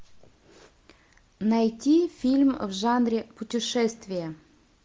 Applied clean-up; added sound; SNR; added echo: none; none; none; none.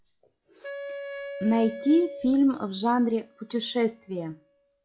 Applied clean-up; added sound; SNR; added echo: classical method log-MMSE.